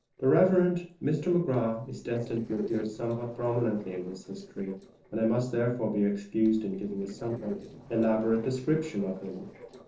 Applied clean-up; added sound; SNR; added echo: neural separator model SepFormer DNS4.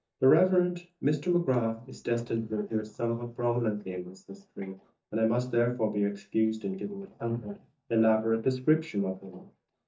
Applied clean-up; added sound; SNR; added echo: neural mask model DeepFilterNet 3.